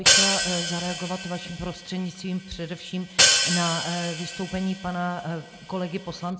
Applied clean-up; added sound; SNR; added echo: none; Hi-hat; -4 dB; none.